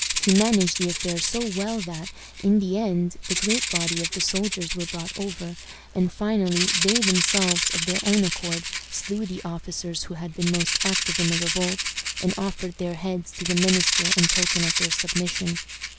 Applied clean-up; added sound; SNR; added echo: none; Rattle (instrument); 1 dB; none.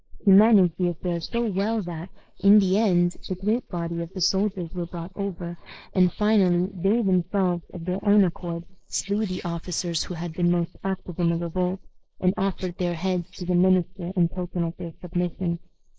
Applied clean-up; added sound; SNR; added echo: neural mask model Resemble Enhance denoiser.